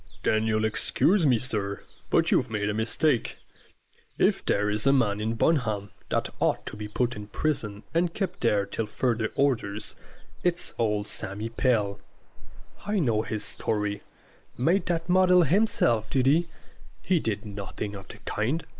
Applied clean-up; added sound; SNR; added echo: neural mask model Resemble Enhance denoiser.